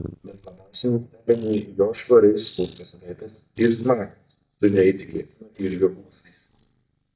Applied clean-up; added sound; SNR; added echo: neural mask model DeepFilterNet 3.